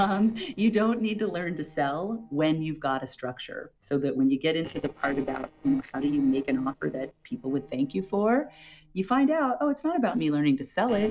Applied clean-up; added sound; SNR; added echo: neural separator model SepFormer DNS4.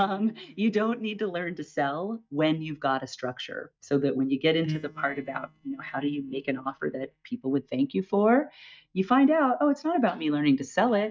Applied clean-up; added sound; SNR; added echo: neural mask model DeepFilterNet 3.